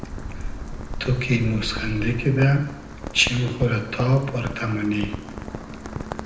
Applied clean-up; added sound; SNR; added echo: none; Rain; 8 dB; reverberation time 0.8 s.